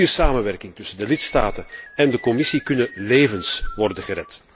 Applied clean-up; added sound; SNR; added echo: none; Keyboard (musical); 18 dB; none.